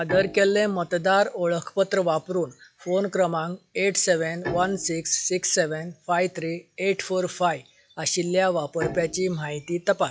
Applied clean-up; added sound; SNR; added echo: classical method log-MMSE.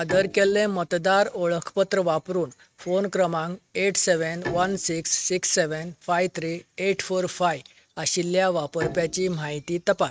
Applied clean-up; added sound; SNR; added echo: neural mask model RNNoise.